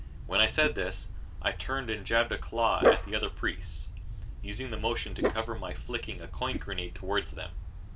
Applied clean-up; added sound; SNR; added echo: none; Dog; 1 dB; reverberation time 0.2 s.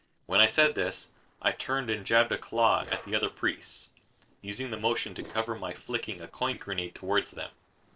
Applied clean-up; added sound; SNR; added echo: neural separator model SepFormer DNS4.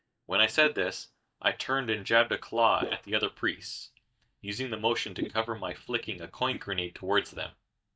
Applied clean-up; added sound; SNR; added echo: neural mask model DeepFilterNet 3.